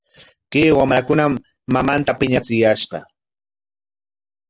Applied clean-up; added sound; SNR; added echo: none; none; none; none.